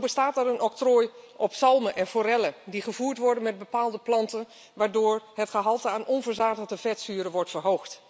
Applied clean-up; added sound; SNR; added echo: none; none; none; none.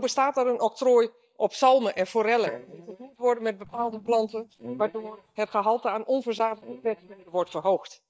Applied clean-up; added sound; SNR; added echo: neural mask model DeepFilterNet 3.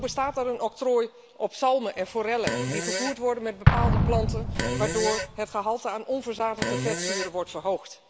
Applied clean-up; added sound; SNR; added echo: none; Fart + Explosion; 0 dB; none.